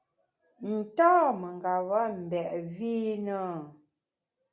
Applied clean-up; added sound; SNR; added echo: none; none; none; none.